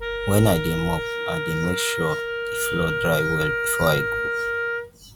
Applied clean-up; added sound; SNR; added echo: none; Wind instrument, woodwind instrument; 1 dB; none.